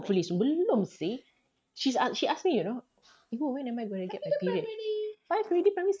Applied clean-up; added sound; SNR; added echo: neural mask model RNNoise.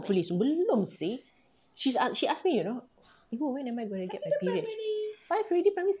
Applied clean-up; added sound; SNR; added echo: none; none; none; none.